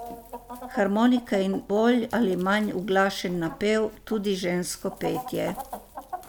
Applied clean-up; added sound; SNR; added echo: none; Chicken, rooster; 15 dB; none.